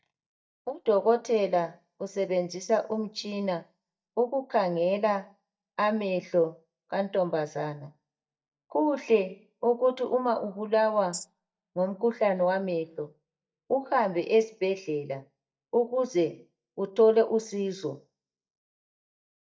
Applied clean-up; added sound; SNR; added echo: neural mask model DeepFilterNet 3.